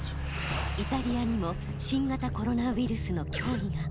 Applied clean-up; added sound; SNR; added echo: none; none; none; none.